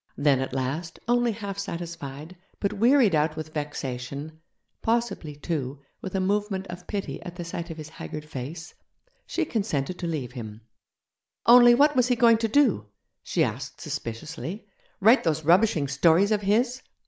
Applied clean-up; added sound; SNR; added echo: none; none; none; none.